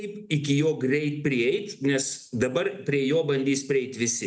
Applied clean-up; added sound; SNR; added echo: none; none; none; none.